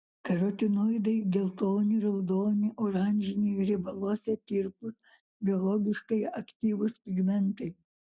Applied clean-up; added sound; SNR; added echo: none; none; none; none.